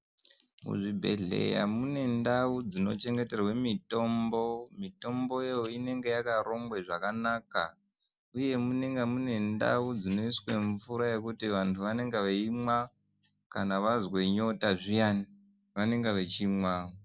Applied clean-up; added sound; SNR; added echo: none; none; none; none.